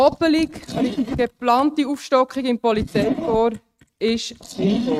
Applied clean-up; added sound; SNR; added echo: neural mask model RNNoise.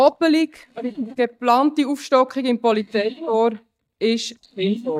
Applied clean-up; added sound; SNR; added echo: neural mask model DeepFilterNet 3.